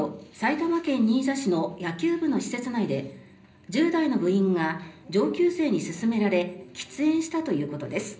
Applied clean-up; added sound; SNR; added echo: none; none; none; reverberation time 0.5 s.